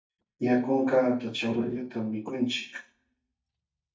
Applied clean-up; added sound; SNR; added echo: neural mask model DeepFilterNet 3.